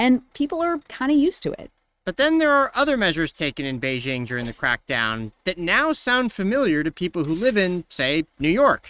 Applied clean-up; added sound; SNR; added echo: neural mask model RNNoise.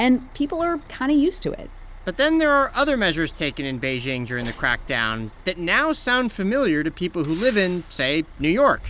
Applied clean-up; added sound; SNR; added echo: none; Truck; 17 dB; none.